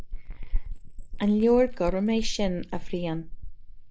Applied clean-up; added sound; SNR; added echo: neural mask model Resemble Enhance denoiser.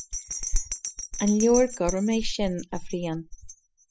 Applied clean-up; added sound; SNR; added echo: classical method spectral subtraction.